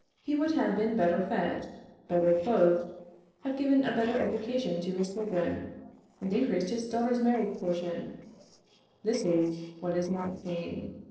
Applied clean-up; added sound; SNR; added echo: neural separator model SepFormer DNS4.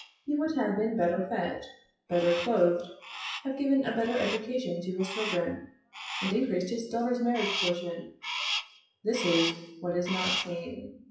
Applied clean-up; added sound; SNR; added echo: classical method WPE with log-MMSE.